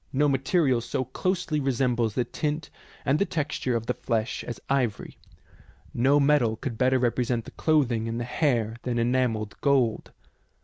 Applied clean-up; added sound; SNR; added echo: none; none; none; none.